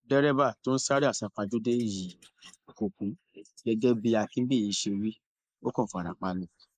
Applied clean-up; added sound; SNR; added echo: neural mask model Resemble Enhance denoiser.